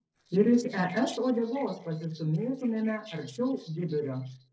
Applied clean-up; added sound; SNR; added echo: neural separator model SepFormer DNS4.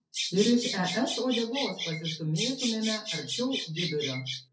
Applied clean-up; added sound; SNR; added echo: none; Bird vocalization, bird call, bird song; 5 dB; reverberation time 0.3 s.